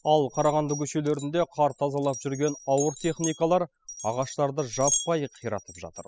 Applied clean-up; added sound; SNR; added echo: classical method spectral subtraction.